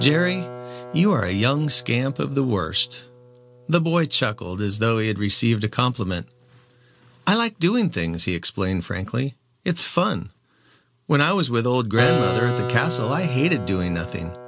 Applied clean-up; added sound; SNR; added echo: none; Keyboard (musical); 10 dB; none.